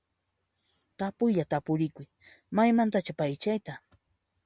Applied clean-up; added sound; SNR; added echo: none; none; none; none.